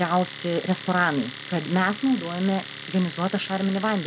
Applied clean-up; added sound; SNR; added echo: none; Domestic sounds, home sounds; 11 dB; none.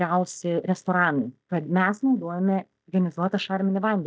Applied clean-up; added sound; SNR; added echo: neural mask model DeepFilterNet 3.